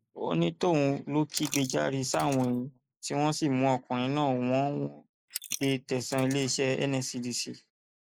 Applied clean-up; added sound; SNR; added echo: neural mask model Resemble Enhance denoiser.